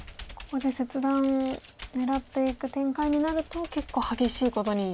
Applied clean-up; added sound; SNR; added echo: none; Computer keyboard; 16 dB; none.